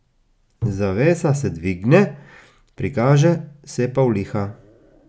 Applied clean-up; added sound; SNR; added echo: none; none; none; none.